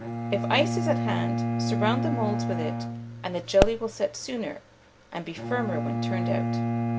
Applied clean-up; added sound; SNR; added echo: none; Bowed string instrument + Explosion; -1 dB; none.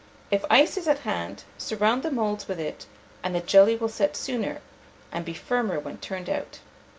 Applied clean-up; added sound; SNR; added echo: none; none; none; none.